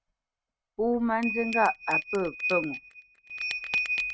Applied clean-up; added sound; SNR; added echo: neural mask model RNNoise.